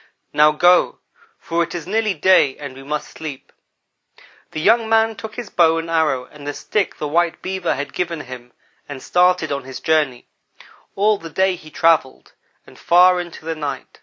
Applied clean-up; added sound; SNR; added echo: none; none; none; none.